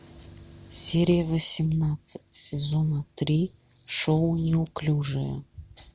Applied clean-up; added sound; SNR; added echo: none; none; none; none.